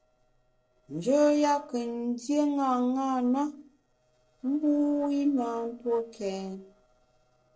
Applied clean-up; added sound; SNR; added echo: neural separator model SepFormer DNS4.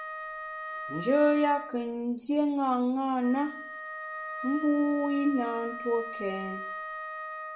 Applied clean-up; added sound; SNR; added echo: none; Wind instrument, woodwind instrument; 10 dB; none.